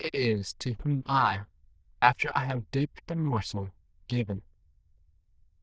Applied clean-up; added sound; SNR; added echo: neural diffusion model UNIVERSE++.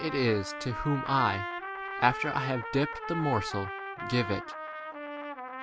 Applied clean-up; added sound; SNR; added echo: none; Trumpet; 6 dB; none.